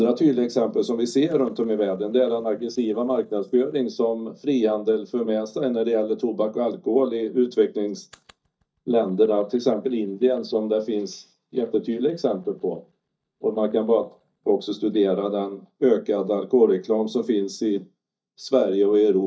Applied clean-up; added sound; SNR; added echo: neural mask model DeepFilterNet 3.